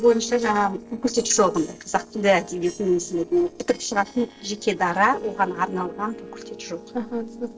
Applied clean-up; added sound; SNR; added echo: neural separator model SepFormer DNS4.